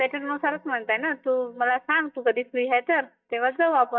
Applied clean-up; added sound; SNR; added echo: neural mask model DeepFilterNet 3.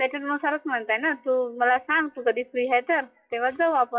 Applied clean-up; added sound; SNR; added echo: classical method WPE with log-MMSE.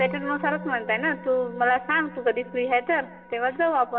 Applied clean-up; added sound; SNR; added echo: none; Musical instrument; 14 dB; reverberation time 2.2 s.